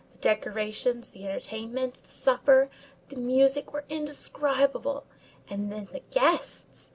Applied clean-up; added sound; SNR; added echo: none; none; none; none.